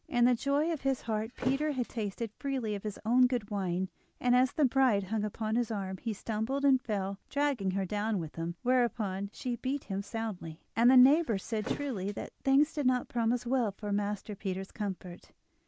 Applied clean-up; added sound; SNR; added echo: none; Thump, thud; 14 dB; none.